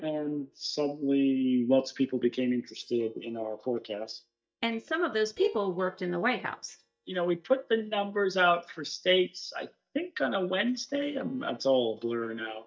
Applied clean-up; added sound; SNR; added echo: neural mask model DeepFilterNet 3.